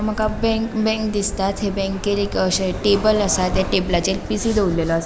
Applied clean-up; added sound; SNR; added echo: none; none; none; none.